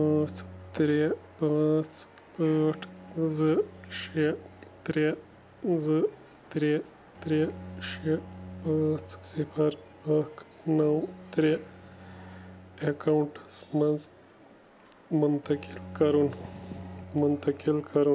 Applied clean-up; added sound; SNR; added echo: none; Bowed string instrument; 18 dB; none.